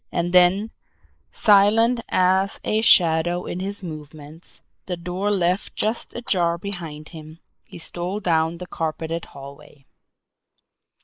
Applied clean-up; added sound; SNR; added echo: neural mask model Resemble Enhance denoiser.